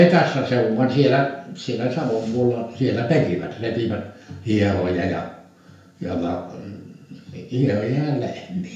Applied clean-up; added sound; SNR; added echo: none; none; none; reverberation time 0.5 s.